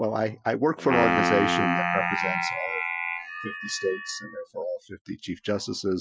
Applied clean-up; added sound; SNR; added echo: classical method Wiener filter.